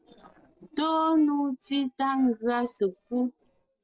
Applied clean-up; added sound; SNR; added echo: neural separator model SepFormer DNS4.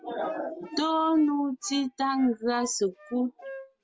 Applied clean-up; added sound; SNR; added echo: none; Wind instrument, woodwind instrument; 19 dB; none.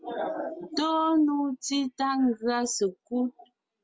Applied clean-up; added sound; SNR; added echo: none; none; none; none.